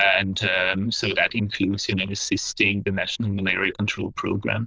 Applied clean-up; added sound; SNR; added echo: neural diffusion model UNIVERSE++.